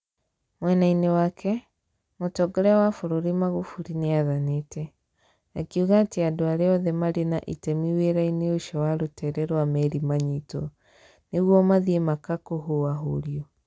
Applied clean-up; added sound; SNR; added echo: none; none; none; none.